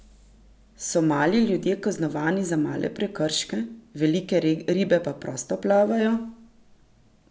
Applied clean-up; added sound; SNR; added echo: none; none; none; none.